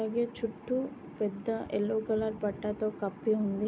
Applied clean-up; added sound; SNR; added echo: none; none; none; none.